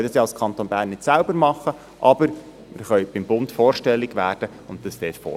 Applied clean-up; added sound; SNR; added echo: none; none; none; none.